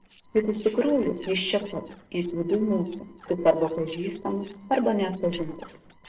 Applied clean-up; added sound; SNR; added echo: neural separator model SepFormer DNS4.